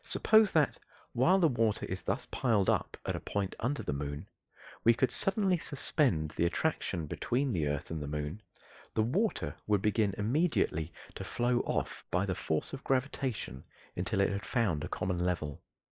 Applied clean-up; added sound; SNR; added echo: neural mask model Resemble Enhance denoiser.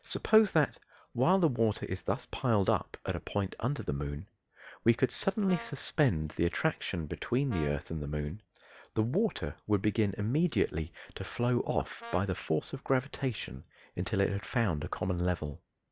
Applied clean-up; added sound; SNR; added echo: none; Brass instrument; 14 dB; none.